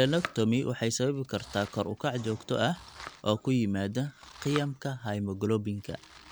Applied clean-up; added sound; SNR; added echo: none; Domestic sounds, home sounds; 17 dB; none.